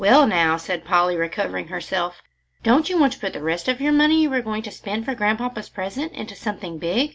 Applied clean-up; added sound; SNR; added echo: none; none; none; none.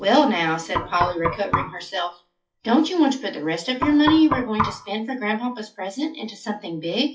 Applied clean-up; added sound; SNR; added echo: classical method WPE with log-MMSE.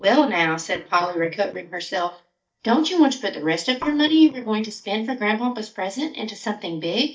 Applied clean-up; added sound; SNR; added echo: neural mask model DeepFilterNet 3.